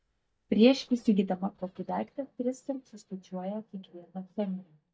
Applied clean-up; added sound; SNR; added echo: neural mask model DeepFilterNet 3.